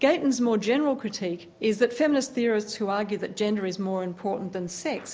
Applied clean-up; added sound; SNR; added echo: none; none; none; none.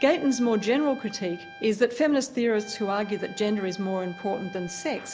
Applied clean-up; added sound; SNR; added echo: none; Trumpet; 19 dB; none.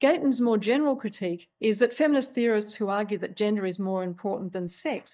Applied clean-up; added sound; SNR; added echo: neural mask model DeepFilterNet 3.